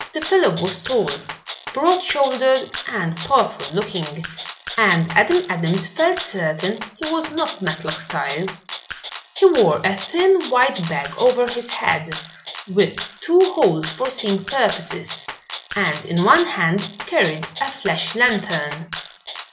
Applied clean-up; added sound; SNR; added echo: none; Rattle (instrument); 13 dB; none.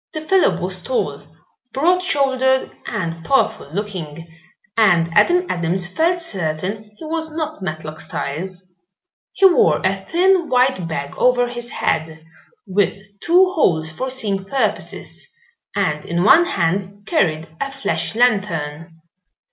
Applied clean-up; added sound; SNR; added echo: none; none; none; none.